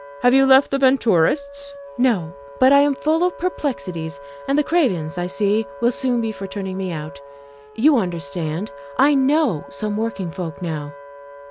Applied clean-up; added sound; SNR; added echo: none; Wind instrument, woodwind instrument; 17 dB; none.